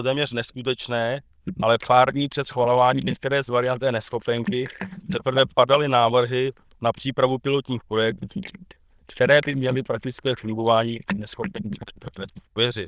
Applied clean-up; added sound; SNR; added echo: neural diffusion model UNIVERSE++.